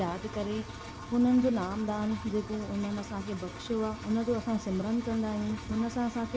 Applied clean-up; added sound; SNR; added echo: none; Engine; 11 dB; none.